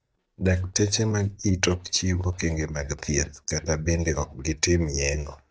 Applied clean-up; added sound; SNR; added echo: neural mask model DeepFilterNet 3.